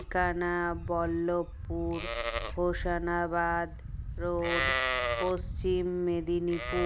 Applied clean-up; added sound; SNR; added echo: none; Livestock, farm animals, working animals; 4 dB; none.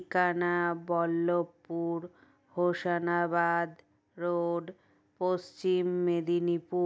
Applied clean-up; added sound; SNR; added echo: none; none; none; none.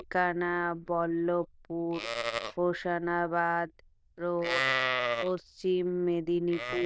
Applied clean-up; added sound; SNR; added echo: neural diffusion model UNIVERSE++.